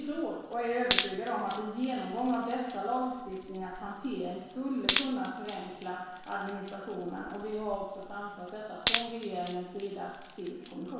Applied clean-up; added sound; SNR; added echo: none; Wood; -1 dB; reverberation time 1.1 s.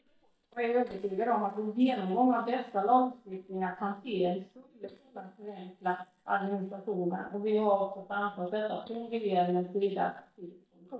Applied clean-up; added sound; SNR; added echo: neural mask model DeepFilterNet 3.